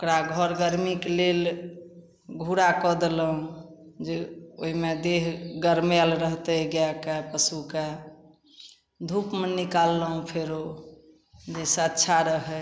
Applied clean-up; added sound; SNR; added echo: none; none; none; none.